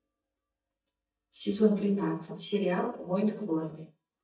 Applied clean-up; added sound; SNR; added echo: neural mask model DeepFilterNet 3.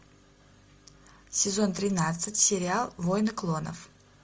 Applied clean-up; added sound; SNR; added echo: none; none; none; none.